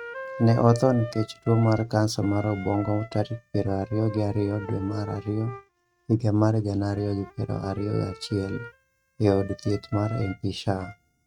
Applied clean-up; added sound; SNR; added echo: neural mask model RNNoise.